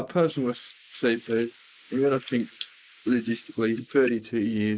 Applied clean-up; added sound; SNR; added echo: neural mask model Resemble Enhance denoiser.